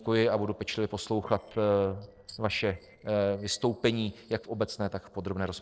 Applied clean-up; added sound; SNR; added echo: neural separator model SepFormer DNS4.